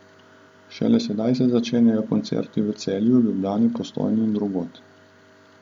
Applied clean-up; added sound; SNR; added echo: none; none; none; none.